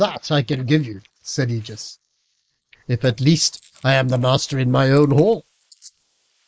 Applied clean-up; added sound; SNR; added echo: neural mask model Resemble Enhance denoiser.